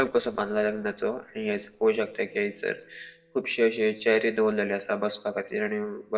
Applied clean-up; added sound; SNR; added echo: neural separator model SepFormer DNS4.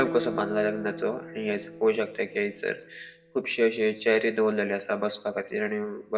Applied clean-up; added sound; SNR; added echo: none; Guitar; 14 dB; reverberation time 0.7 s.